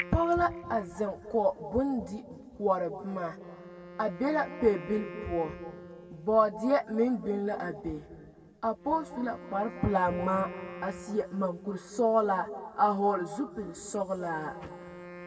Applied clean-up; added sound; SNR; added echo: none; Wind instrument, woodwind instrument; 17 dB; reverberation time 1.7 s.